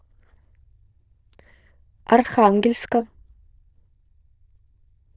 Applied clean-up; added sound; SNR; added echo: neural diffusion model UNIVERSE++.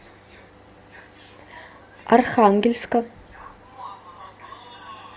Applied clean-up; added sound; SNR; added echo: none; none; none; none.